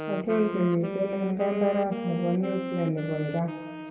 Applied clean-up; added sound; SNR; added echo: none; Wind instrument, woodwind instrument; 6 dB; reverberation time 1.6 s.